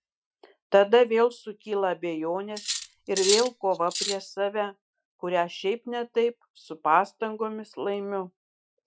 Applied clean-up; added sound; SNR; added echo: classical method Wiener filter.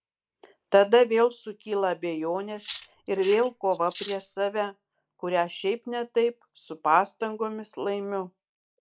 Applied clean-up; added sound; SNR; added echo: neural mask model Resemble Enhance denoiser.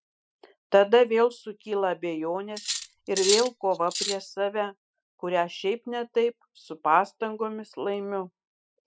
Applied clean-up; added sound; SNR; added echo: classical method spectral subtraction.